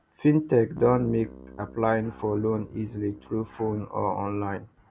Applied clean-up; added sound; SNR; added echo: none; Keyboard (musical); 19 dB; none.